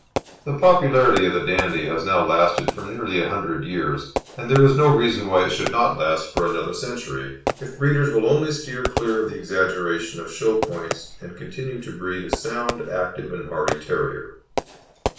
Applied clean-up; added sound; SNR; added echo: none; Fireworks; 10 dB; reverberation time 0.4 s.